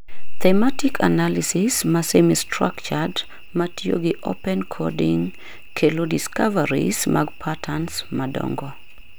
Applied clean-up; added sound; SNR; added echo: none; none; none; none.